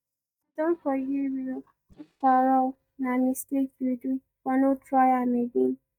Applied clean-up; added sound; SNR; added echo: neural mask model DeepFilterNet 3.